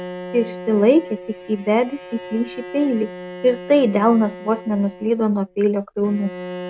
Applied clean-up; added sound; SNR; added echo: none; Bowed string instrument; 14 dB; none.